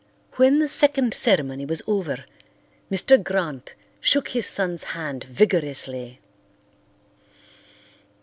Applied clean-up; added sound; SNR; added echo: none; none; none; none.